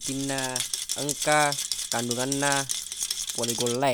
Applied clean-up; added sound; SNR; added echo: none; Rattle; 3 dB; none.